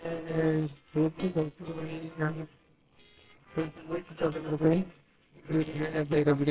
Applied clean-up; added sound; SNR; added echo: neural separator model SepFormer WHAMR!.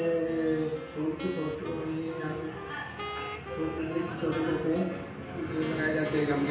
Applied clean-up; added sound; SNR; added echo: none; Wind instrument, woodwind instrument; 12 dB; reverberation time 0.9 s.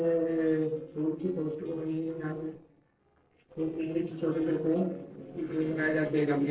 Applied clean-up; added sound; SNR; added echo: neural separator model SepFormer DNS4.